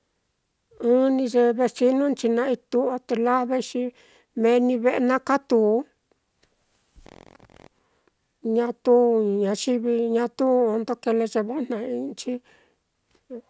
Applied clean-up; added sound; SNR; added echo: none; none; none; none.